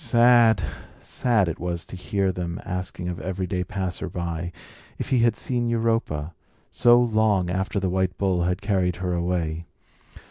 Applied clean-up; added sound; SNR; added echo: none; none; none; none.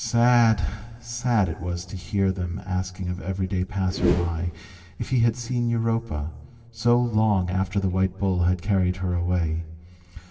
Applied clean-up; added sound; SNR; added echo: none; Whoosh, swoosh, swish; 5 dB; reverberation time 1.7 s.